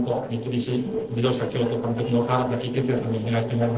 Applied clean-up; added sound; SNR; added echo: neural separator model SepFormer DNS4.